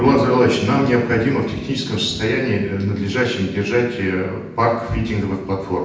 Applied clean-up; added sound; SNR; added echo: none; Piano; 12 dB; reverberation time 0.9 s.